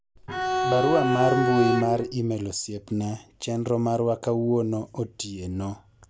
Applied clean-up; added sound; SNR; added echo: none; Bowed string instrument; -1 dB; none.